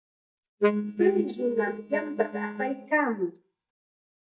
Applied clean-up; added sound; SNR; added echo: neural mask model DeepFilterNet 3.